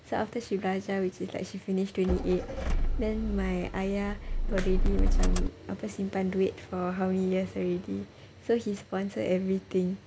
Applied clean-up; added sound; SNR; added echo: none; Motor vehicle (road); -3 dB; none.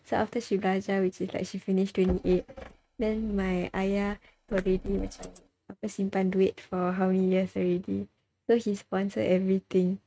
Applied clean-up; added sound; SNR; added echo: neural mask model RNNoise.